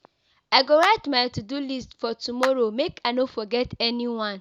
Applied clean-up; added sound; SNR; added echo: none; Clapping; 13 dB; none.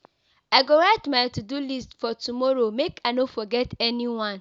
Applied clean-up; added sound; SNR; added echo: none; none; none; none.